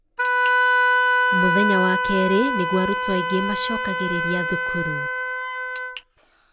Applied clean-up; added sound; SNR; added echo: none; Wind instrument, woodwind instrument; -4 dB; none.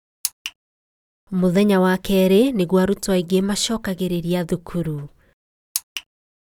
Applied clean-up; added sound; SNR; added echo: none; none; none; none.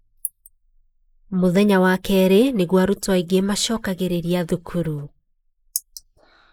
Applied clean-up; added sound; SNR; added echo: neural mask model Resemble Enhance denoiser.